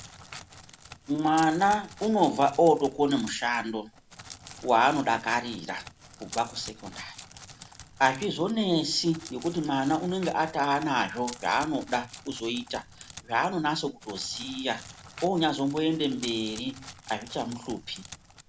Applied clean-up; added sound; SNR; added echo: none; Crackle; 18 dB; none.